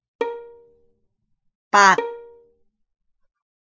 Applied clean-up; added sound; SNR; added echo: classical method spectral subtraction.